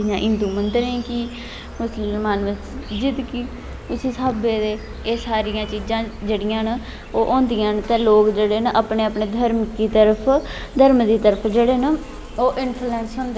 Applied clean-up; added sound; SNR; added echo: none; Insect; 14 dB; none.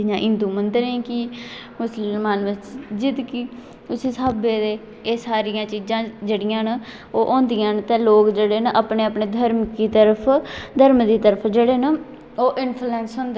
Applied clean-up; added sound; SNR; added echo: none; none; none; none.